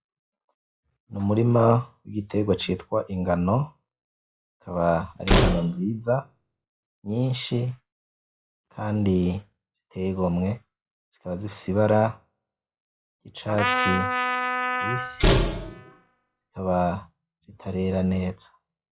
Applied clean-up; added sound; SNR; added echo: classical method log-MMSE.